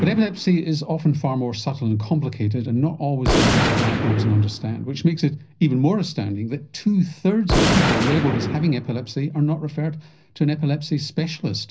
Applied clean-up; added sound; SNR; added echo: none; Gunshot, gunfire; 5 dB; reverberation time 0.4 s.